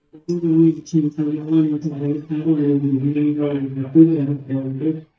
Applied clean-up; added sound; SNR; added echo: neural mask model DeepFilterNet 3.